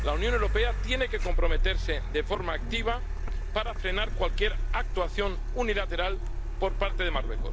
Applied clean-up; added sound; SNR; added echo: none; Car; -3 dB; none.